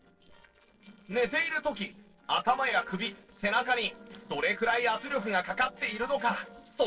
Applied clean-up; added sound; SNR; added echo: neural separator model SepFormer DNS4.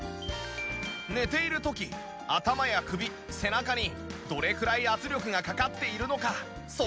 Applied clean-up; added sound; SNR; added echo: none; none; none; none.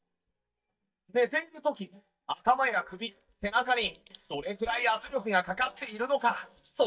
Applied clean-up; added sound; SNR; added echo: neural mask model DeepFilterNet 3.